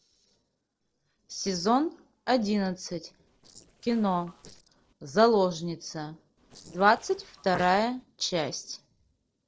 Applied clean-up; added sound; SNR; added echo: neural separator model SepFormer DNS4.